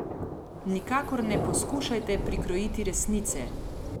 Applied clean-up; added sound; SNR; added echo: none; Thunder + Bird; 2 dB; none.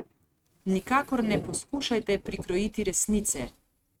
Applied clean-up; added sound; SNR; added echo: neural mask model RNNoise.